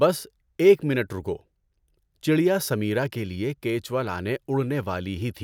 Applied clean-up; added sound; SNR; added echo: none; none; none; none.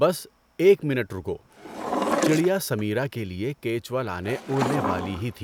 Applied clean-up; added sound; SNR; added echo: none; Drawer open or close; 6 dB; none.